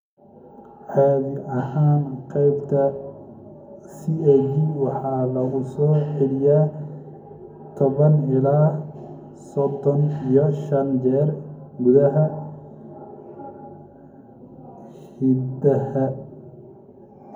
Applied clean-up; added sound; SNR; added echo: none; none; none; reverberation time 0.3 s.